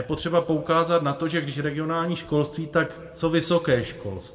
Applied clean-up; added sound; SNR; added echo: none; none; none; reverberation time 1.1 s.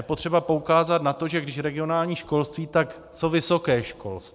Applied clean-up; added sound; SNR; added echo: none; none; none; none.